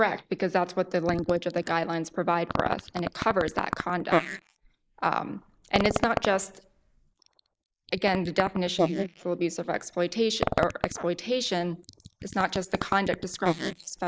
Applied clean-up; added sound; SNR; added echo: neural mask model Resemble Enhance denoiser.